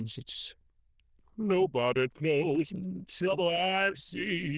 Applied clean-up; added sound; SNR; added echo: neural diffusion model UNIVERSE++.